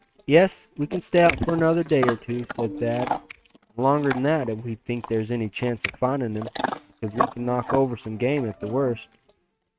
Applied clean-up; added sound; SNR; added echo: neural mask model RNNoise.